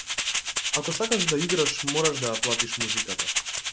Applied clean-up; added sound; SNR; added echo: none; Rattle (instrument); -2 dB; none.